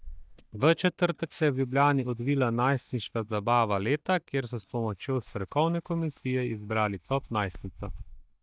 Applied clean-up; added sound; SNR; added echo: neural mask model DeepFilterNet 3.